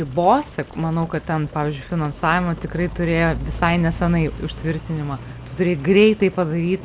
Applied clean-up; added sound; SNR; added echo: none; Rain; 13 dB; none.